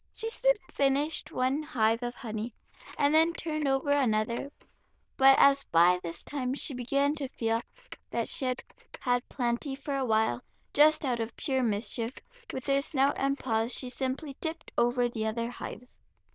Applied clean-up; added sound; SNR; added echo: neural diffusion model UNIVERSE++.